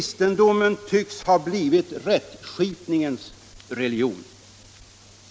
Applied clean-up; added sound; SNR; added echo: none; none; none; none.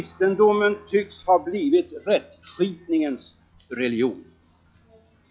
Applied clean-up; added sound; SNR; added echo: classical method log-MMSE.